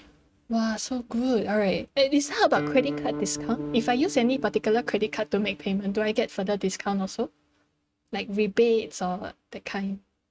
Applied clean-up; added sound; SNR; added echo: neural mask model RNNoise.